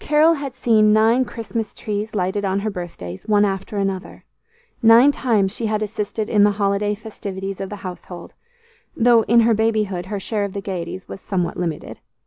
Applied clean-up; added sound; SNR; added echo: none; none; none; none.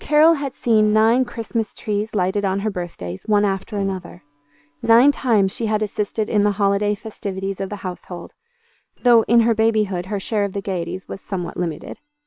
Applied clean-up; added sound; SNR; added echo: neural separator model SepFormer WHAM!.